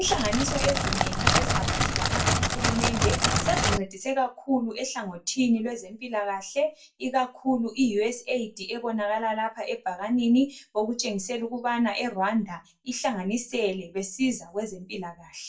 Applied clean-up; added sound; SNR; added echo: none; Crackle; -3 dB; reverberation time 0.2 s.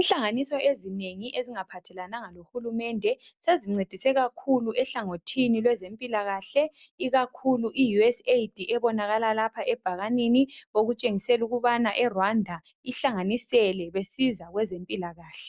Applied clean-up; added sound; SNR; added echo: none; none; none; none.